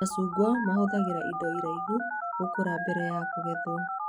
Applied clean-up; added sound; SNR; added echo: classical method log-MMSE.